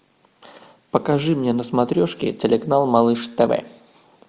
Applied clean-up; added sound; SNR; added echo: none; none; none; none.